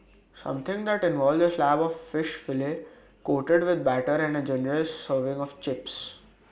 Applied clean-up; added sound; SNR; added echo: none; none; none; none.